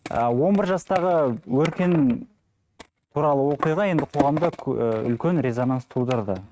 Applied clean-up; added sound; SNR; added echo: neural mask model RNNoise.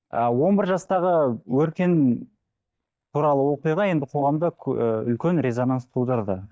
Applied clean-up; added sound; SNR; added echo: neural mask model DeepFilterNet 3.